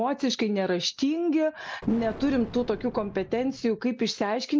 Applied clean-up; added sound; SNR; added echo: none; Explosion; 15 dB; none.